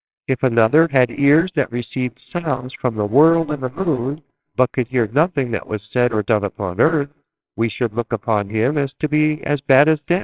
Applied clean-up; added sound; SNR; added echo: neural separator model SepFormer WHAMR!.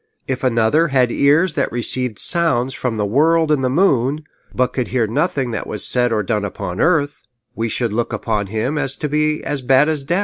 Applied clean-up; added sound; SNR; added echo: none; none; none; none.